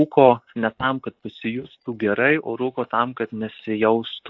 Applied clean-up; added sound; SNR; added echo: neural mask model DeepFilterNet 3.